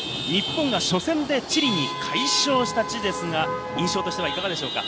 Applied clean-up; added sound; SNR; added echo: none; Chatter / Traffic noise, roadway noise / Vehicle horn, car horn, honking / Engine; 4 dB; none.